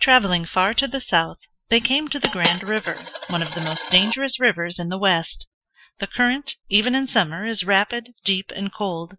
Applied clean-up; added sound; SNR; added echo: classical method Wiener filter.